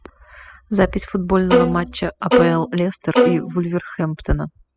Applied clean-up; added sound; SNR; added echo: classical method spectral subtraction.